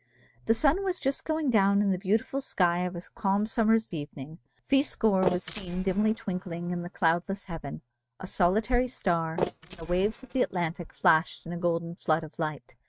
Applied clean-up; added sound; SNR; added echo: neural mask model RNNoise.